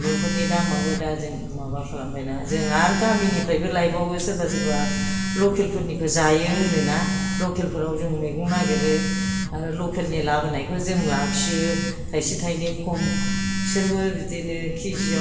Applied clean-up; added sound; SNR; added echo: none; Telephone; 2 dB; reverberation time 1.2 s.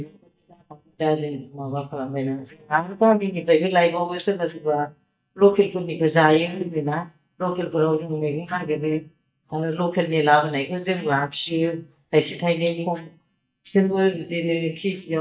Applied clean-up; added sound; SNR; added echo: neural mask model DeepFilterNet 3.